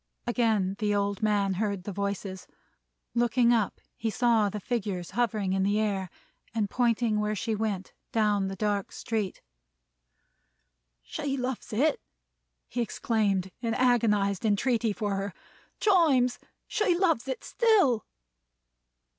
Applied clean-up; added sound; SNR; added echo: none; none; none; none.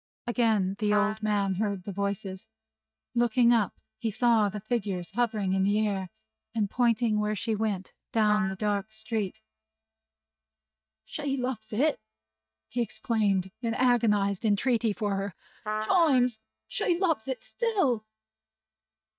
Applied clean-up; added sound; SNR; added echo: neural mask model DeepFilterNet 3.